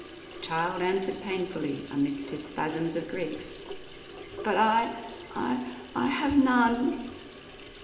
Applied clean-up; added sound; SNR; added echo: none; Sink (filling or washing) / Water tap, faucet; 14 dB; reverberation time 0.8 s.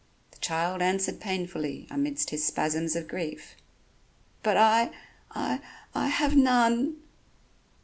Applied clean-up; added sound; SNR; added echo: none; none; none; none.